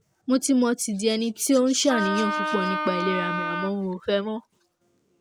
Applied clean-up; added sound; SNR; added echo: none; Wind instrument, woodwind instrument; 3 dB; none.